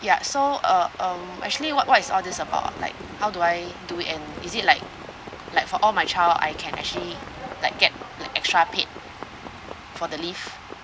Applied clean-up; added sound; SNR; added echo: none; Livestock, farm animals, working animals; 15 dB; none.